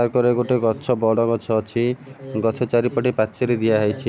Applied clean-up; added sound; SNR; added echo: none; none; none; none.